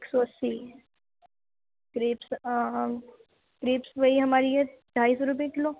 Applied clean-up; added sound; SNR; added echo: none; none; none; none.